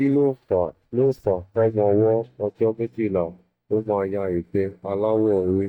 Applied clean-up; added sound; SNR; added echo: neural mask model DeepFilterNet 3.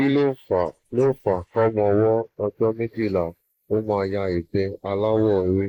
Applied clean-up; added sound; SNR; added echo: neural mask model Resemble Enhance denoiser.